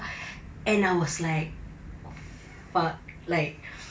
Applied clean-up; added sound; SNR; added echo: none; none; none; none.